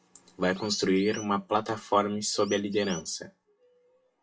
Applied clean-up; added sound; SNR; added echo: classical method WPE with log-MMSE.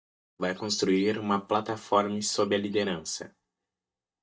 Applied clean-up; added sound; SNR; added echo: neural mask model DeepFilterNet 3.